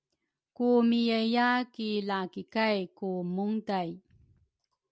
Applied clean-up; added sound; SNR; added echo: none; none; none; none.